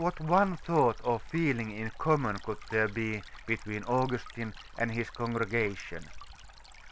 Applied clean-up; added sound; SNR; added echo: none; Stream; 16 dB; none.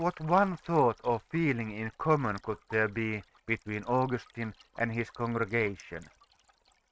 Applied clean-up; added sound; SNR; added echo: neural mask model RNNoise.